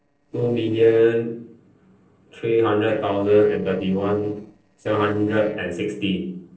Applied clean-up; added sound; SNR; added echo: neural separator model SepFormer DNS4.